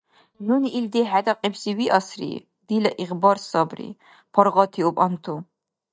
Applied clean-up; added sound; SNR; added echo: neural mask model DeepFilterNet 3.